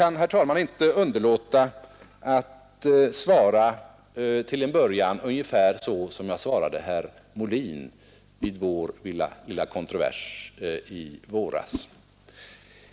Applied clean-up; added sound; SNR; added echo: none; Whoosh, swoosh, swish; 18 dB; none.